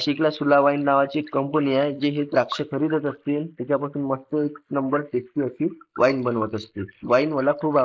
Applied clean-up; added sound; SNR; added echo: neural mask model Resemble Enhance denoiser.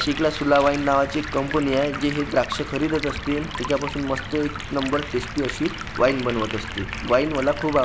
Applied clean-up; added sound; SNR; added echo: none; Applause / Clapping + Stream; 9 dB; none.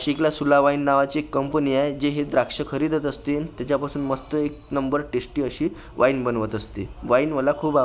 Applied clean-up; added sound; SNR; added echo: none; none; none; none.